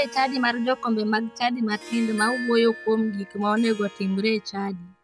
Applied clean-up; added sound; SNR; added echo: none; Harp + Marimba, xylophone; 15 dB; none.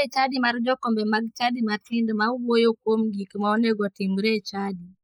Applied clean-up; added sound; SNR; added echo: neural mask model Resemble Enhance denoiser.